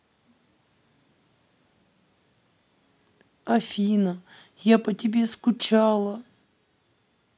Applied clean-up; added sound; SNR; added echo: none; none; none; none.